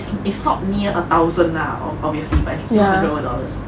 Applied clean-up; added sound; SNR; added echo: none; none; none; none.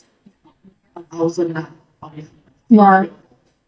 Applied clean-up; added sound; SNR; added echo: neural mask model DeepFilterNet 3.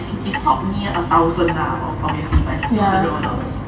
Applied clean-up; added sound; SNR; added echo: none; Clock; 12 dB; reverberation time 2.2 s.